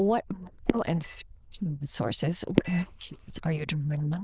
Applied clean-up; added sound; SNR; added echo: neural diffusion model UNIVERSE++.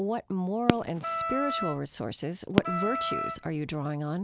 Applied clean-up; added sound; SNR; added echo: none; Fireworks + Wind instrument, woodwind instrument; -1 dB; none.